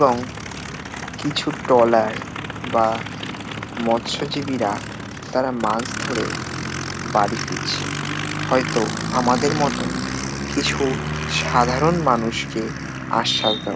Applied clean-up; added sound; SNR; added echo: none; Aircraft; 5 dB; none.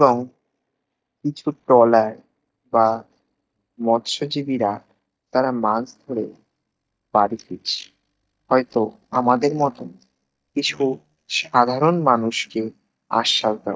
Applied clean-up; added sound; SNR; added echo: neural mask model DeepFilterNet 3.